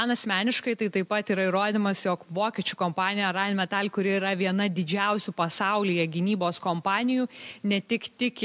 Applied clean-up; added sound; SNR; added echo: none; none; none; none.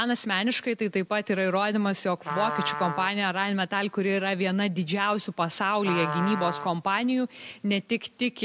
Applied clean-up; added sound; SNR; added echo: none; Trumpet; 9 dB; none.